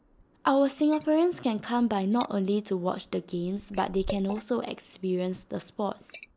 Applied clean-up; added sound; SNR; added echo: neural mask model Resemble Enhance denoiser.